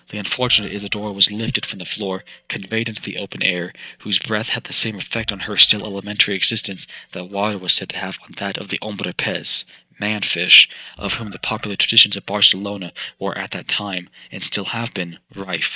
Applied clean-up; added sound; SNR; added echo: neural mask model DeepFilterNet 3.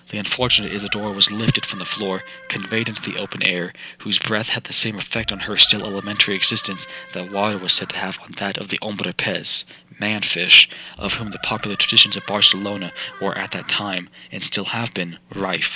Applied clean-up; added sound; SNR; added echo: none; Door; 18 dB; none.